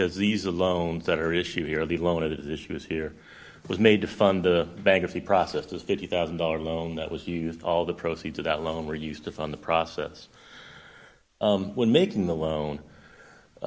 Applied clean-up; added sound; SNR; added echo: none; none; none; none.